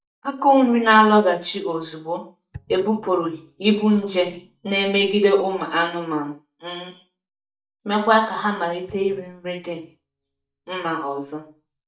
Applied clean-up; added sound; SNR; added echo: neural mask model DeepFilterNet 3.